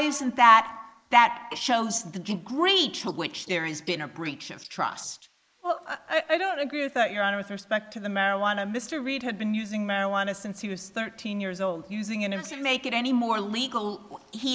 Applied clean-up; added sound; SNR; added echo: neural mask model Resemble Enhance denoiser.